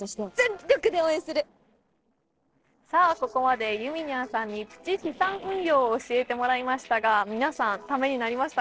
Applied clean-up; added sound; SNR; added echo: neural separator model SepFormer DNS4.